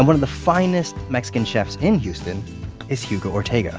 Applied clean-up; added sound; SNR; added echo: none; none; none; none.